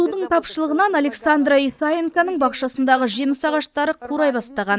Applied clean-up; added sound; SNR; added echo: neural mask model DeepFilterNet 3.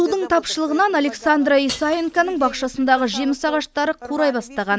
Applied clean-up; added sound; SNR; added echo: none; Shatter / Crushing; 20 dB; none.